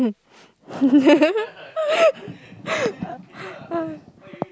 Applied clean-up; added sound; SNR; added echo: none; none; none; none.